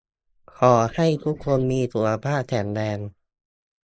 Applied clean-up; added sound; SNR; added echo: neural mask model Resemble Enhance denoiser.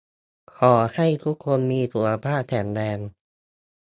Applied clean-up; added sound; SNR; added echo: none; none; none; none.